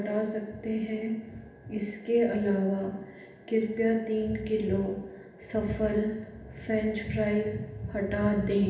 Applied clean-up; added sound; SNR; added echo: none; none; none; reverberation time 0.9 s.